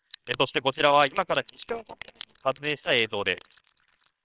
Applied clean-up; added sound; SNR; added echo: neural separator model SepFormer WHAMR!.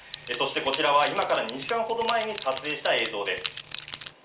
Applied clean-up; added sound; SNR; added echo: none; Rattle / Keys jangling; 11 dB; reverberation time 0.4 s.